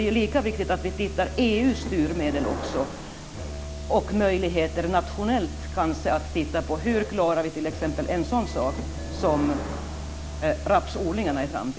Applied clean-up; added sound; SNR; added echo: none; Subway, metro, underground / Sliding door + Musical instrument; 8 dB; none.